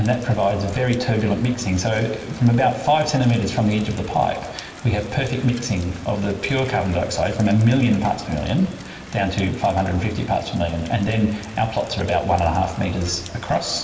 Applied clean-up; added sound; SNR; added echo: none; Rain; 19 dB; reverberation time 2.1 s.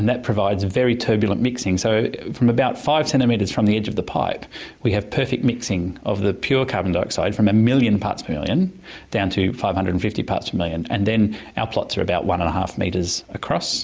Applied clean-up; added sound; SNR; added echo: none; none; none; none.